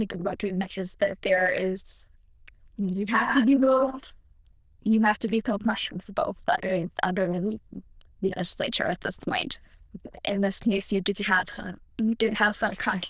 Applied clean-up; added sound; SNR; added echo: neural diffusion model UNIVERSE++.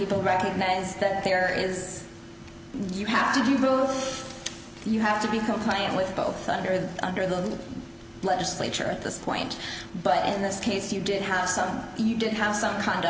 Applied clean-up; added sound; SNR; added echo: none; none; none; none.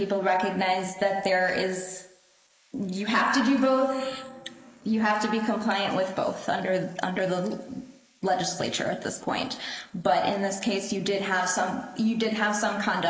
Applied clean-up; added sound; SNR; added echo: neural mask model Resemble Enhance denoiser.